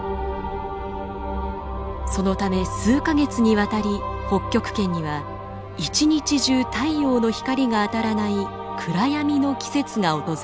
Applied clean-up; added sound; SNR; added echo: none; none; none; none.